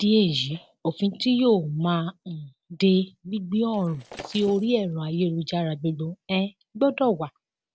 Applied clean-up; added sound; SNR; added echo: neural separator model SepFormer DNS4.